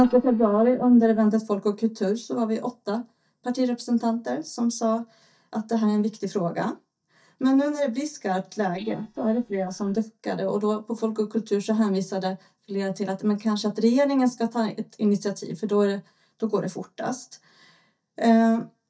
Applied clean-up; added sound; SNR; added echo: neural mask model DeepFilterNet 3.